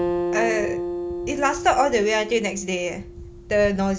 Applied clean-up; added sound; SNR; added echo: none; Acoustic guitar; 6 dB; none.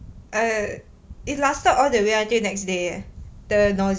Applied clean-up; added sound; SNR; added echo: none; none; none; none.